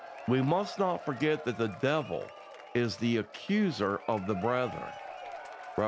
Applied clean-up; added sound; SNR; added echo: none; Applause / Crowd / Cheering; 14 dB; none.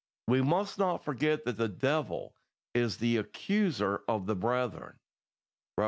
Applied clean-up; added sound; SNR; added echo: none; none; none; none.